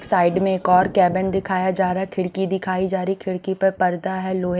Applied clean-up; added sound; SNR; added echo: none; Thunder; 19 dB; none.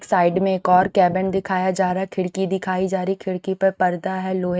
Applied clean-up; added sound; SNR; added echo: neural mask model RNNoise.